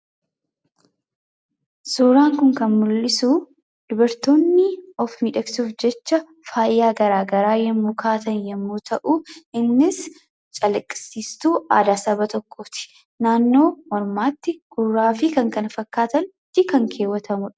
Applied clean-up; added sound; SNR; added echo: none; none; none; none.